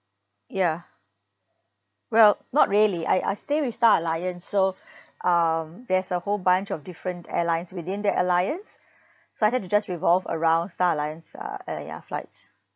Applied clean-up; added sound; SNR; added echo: none; none; none; none.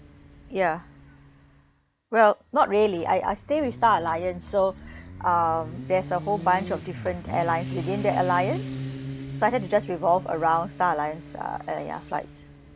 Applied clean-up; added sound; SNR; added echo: none; Motorcycle; 12 dB; none.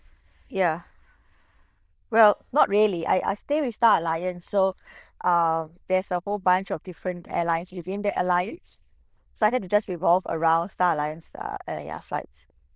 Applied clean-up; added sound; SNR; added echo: neural diffusion model UNIVERSE++.